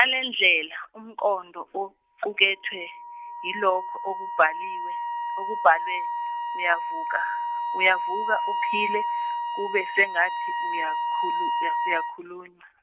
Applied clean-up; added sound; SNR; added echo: none; Wind instrument, woodwind instrument; 3 dB; none.